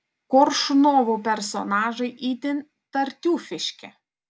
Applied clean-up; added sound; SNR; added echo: none; none; none; none.